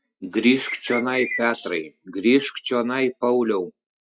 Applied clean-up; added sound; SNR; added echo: classical method log-MMSE.